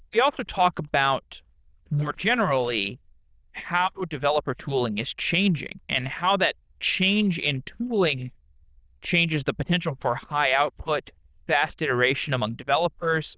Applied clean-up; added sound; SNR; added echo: neural diffusion model UNIVERSE++.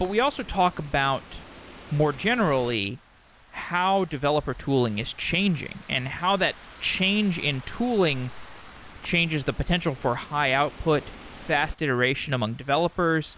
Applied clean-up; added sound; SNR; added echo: none; Rain / Thunderstorm; 19 dB; none.